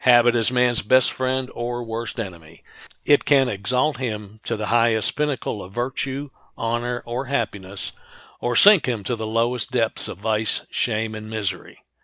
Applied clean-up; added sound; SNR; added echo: neural mask model Resemble Enhance denoiser.